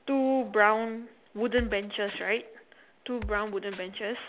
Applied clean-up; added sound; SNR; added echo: none; Drum kit; 13 dB; none.